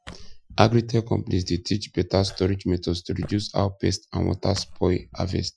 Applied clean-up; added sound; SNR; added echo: classical method Wiener filter.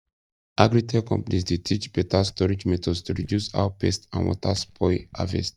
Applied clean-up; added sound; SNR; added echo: neural mask model DeepFilterNet 3.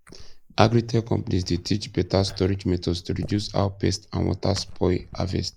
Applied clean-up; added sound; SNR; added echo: neural mask model Resemble Enhance denoiser.